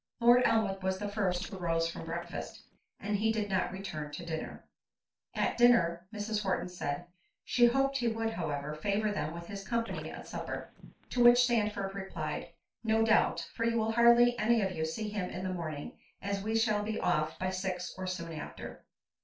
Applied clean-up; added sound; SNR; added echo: neural separator model SepFormer DNS4.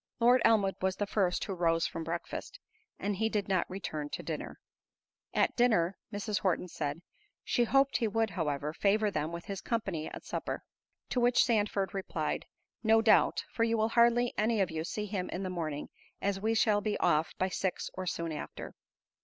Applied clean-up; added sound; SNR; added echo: none; none; none; none.